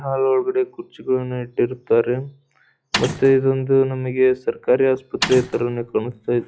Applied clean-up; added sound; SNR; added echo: classical method log-MMSE.